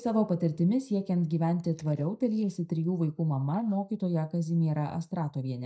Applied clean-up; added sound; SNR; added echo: neural mask model DeepFilterNet 3.